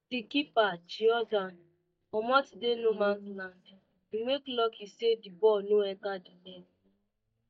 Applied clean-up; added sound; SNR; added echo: neural mask model DeepFilterNet 3.